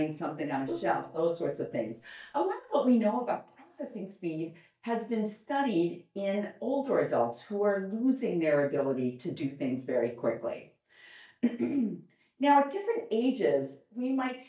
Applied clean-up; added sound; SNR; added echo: neural mask model DeepFilterNet 3.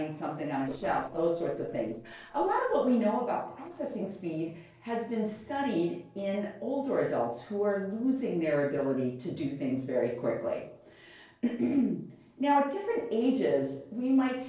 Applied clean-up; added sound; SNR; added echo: neural separator model SepFormer DNS4.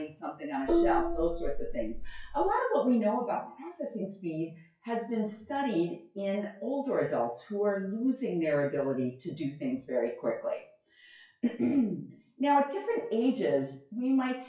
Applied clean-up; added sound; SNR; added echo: classical method WPE with log-MMSE.